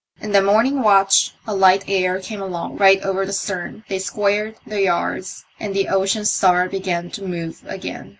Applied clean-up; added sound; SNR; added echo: none; none; none; none.